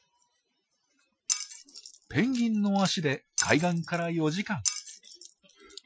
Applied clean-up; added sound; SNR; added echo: classical method Wiener filter.